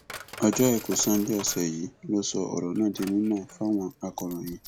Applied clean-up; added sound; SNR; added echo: none; Coin (dropping); 15 dB; none.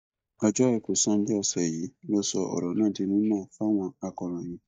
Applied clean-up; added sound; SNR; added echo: neural mask model DeepFilterNet 3.